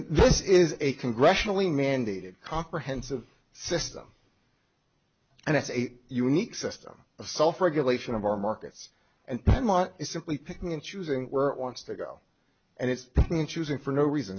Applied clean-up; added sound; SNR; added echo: none; none; none; none.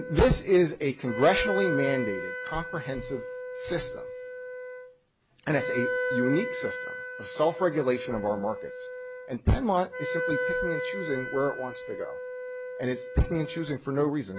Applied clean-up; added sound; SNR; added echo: none; Wind instrument, woodwind instrument; 5 dB; none.